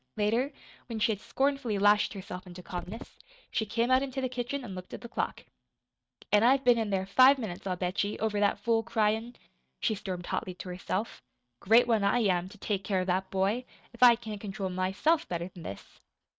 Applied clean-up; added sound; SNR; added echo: neural mask model RNNoise.